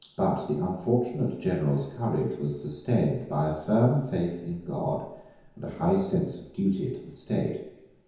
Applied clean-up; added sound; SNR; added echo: none; none; none; reverberation time 1.0 s.